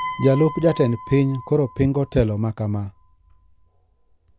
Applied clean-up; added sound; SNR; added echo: none; Piano; 16 dB; none.